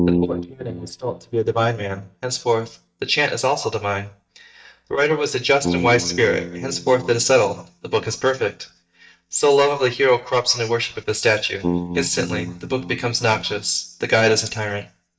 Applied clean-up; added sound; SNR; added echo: neural mask model DeepFilterNet 3.